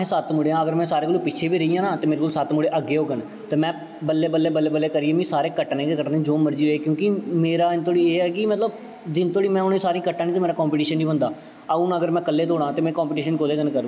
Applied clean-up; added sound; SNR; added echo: none; none; none; none.